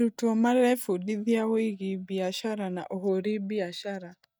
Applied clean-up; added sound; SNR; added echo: neural mask model DeepFilterNet 3.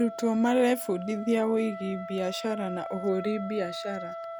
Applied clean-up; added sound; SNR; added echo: none; Wind instrument, woodwind instrument; 10 dB; none.